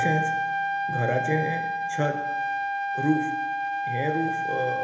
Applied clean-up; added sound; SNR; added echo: none; Trumpet; -2 dB; reverberation time 1.0 s.